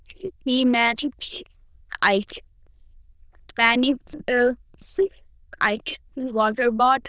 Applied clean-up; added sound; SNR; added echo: neural diffusion model UNIVERSE++.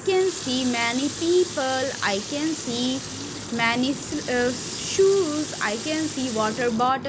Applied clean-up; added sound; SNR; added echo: none; Water tap, faucet; 11 dB; none.